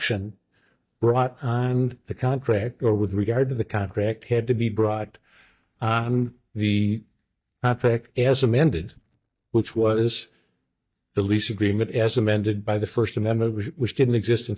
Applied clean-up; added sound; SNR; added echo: neural mask model DeepFilterNet 3.